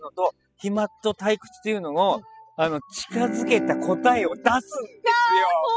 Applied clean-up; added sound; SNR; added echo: classical method spectral subtraction.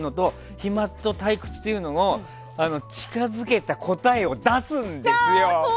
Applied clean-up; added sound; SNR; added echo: none; none; none; none.